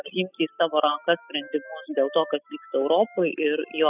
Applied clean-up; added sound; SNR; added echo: classical method spectral subtraction.